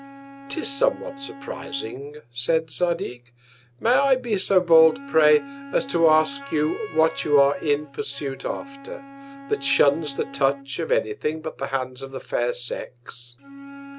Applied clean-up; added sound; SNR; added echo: none; Wind instrument, woodwind instrument; 18 dB; none.